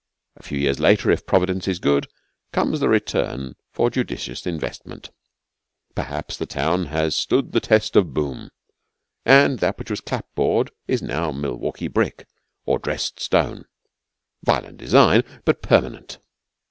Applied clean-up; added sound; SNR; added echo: none; none; none; none.